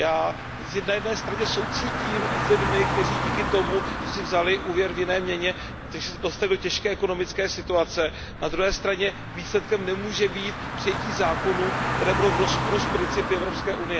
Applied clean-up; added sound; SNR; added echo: none; Car; 3 dB; none.